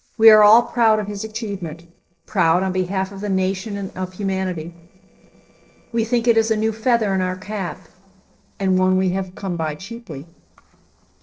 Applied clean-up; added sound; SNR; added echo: neural separator model SepFormer DNS4.